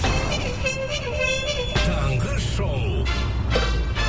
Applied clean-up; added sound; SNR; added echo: none; Burping, eructation + Boom; 8 dB; none.